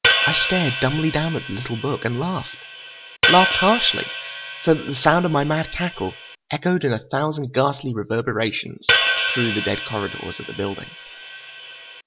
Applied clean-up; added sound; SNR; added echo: none; Hi-hat; 2 dB; none.